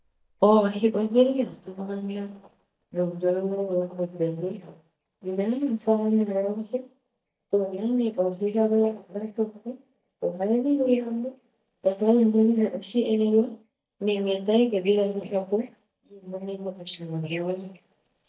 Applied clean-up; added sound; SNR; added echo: neural mask model DeepFilterNet 3.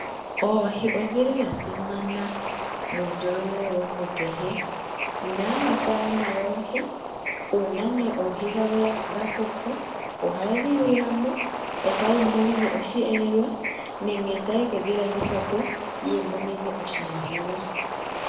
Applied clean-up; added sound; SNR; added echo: none; Bird / Ocean; 4 dB; reverberation time 0.8 s.